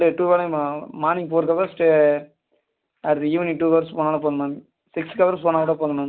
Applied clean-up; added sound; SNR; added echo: none; none; none; none.